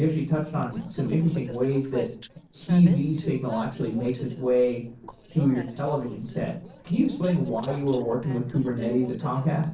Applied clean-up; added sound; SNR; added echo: neural separator model SepFormer DNS4.